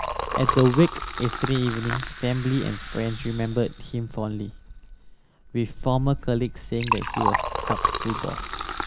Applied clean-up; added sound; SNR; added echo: none; Liquid; 4 dB; none.